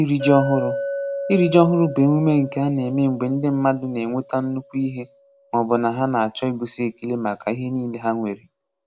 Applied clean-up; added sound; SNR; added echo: none; Chink, clink; 11 dB; none.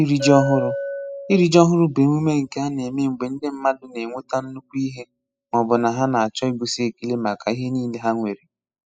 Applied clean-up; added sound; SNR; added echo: classical method spectral subtraction.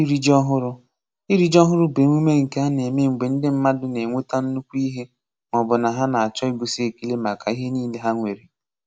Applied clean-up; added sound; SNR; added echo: none; none; none; none.